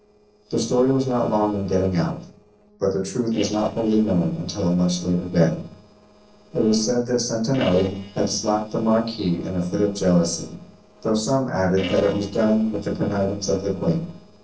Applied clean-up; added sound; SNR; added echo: neural separator model SepFormer DNS4.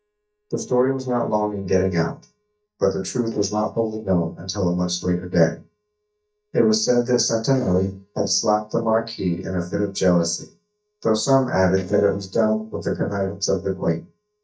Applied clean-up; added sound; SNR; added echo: neural mask model DeepFilterNet 3.